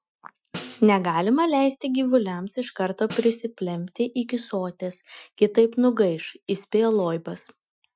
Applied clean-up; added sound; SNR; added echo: classical method Wiener filter.